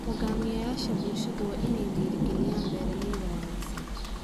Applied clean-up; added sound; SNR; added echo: none; Rain + Computer keyboard; -4 dB; none.